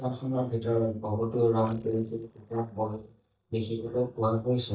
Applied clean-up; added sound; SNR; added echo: neural mask model DeepFilterNet 3.